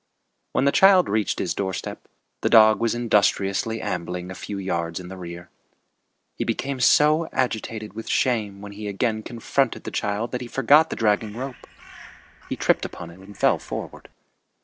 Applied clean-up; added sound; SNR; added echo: neural separator model SepFormer DNS4.